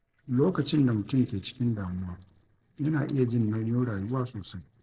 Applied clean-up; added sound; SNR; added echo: neural separator model SepFormer DNS4.